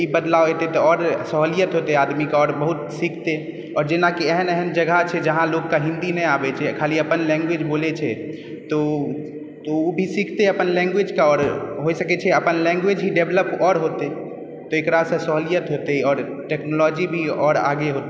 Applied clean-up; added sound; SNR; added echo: none; Thump, thud; 18 dB; none.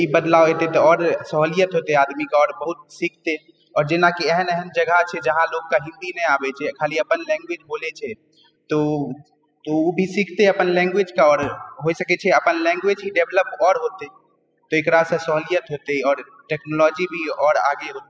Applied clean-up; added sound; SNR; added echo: classical method spectral subtraction.